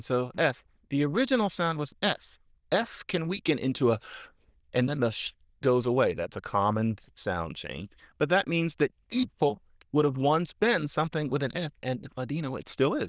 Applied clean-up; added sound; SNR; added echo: neural diffusion model UNIVERSE++.